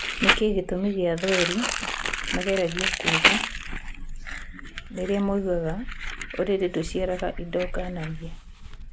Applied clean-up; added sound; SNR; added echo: none; Crumpling, crinkling; 1 dB; none.